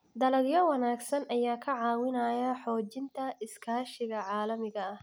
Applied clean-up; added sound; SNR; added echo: none; none; none; none.